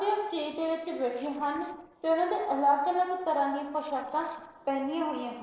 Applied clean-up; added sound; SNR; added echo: neural separator model SepFormer DNS4.